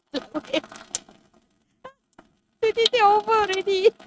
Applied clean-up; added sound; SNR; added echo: neural mask model RNNoise.